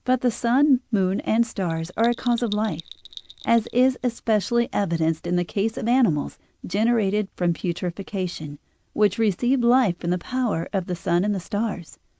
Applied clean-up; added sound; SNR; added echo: none; Bell; 19 dB; none.